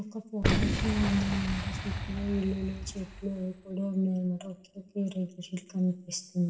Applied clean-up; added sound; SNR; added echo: none; Boom; 3 dB; reverberation time 2.0 s.